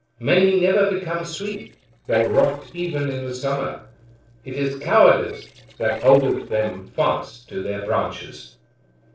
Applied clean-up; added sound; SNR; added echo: neural separator model SepFormer DNS4.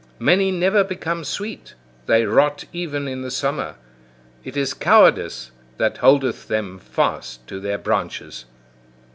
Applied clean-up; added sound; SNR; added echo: none; none; none; none.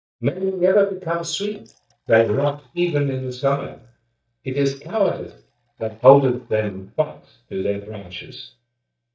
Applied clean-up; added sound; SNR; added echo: neural mask model DeepFilterNet 3.